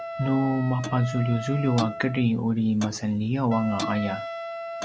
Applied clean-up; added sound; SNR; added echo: none; Clock + Wind instrument, woodwind instrument; 10 dB; none.